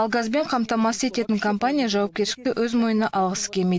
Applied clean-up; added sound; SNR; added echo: none; none; none; none.